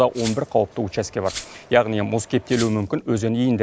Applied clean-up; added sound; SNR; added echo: none; Glass; 18 dB; none.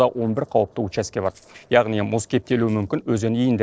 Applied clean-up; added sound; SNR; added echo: neural separator model SepFormer DNS4.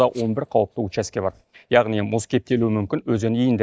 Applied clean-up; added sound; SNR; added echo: neural mask model DeepFilterNet 3.